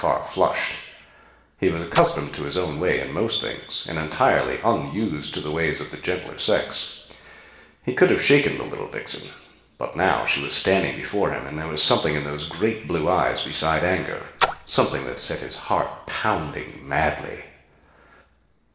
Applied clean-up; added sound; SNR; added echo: neural separator model SepFormer DNS4.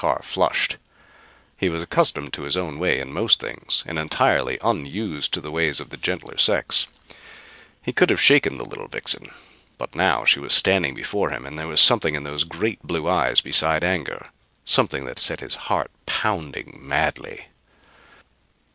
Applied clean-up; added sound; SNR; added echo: none; none; none; none.